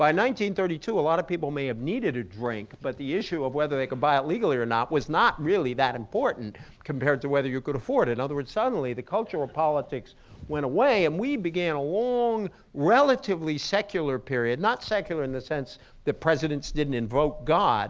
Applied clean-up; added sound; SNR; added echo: none; none; none; none.